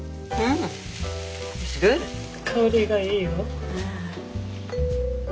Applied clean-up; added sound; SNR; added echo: none; none; none; none.